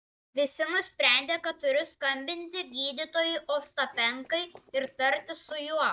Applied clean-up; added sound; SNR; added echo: neural mask model DeepFilterNet 3.